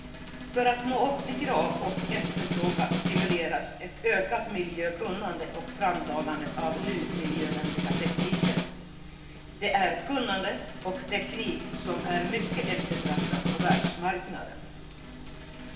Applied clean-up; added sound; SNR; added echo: none; Snare drum; 2 dB; reverberation time 1.1 s.